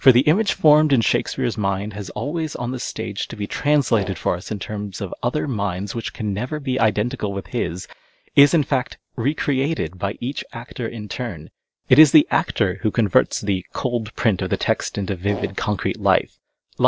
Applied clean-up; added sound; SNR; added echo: neural separator model SepFormer DNS4.